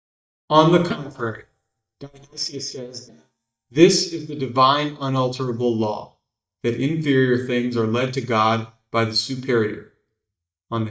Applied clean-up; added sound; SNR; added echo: neural mask model DeepFilterNet 3.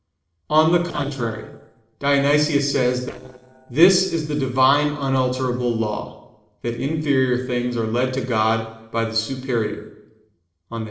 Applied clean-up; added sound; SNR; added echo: neural separator model SepFormer DNS4.